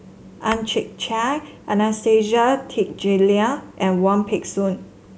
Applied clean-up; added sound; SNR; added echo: none; Tap / Glass; 18 dB; none.